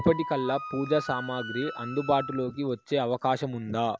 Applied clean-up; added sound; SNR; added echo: none; Wind instrument, woodwind instrument; 12 dB; none.